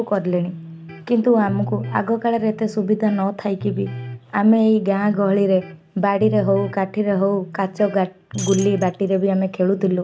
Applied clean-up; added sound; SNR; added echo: none; Shatter + Electric guitar; 13 dB; none.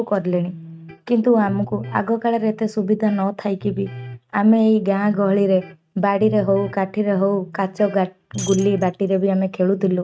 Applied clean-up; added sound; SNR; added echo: neural mask model RNNoise.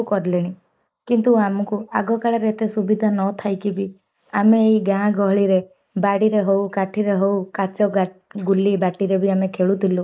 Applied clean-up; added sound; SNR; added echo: neural mask model Resemble Enhance denoiser.